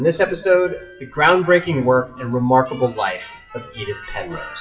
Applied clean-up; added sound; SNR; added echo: classical method WPE with log-MMSE.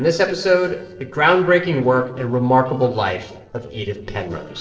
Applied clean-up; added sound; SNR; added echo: neural separator model SepFormer DNS4.